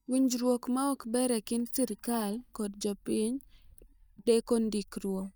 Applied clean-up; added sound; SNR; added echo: neural mask model DeepFilterNet 3.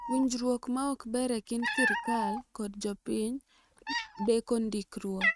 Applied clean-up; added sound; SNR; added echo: neural mask model RNNoise.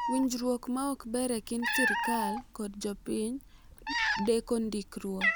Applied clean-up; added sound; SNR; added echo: none; Cat; 2 dB; none.